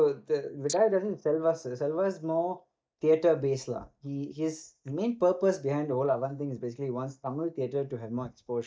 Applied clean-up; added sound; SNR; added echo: neural mask model DeepFilterNet 3.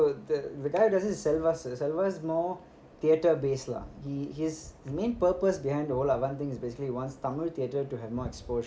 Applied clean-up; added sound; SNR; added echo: none; none; none; none.